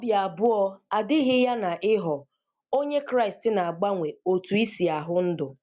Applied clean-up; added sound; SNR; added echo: none; none; none; none.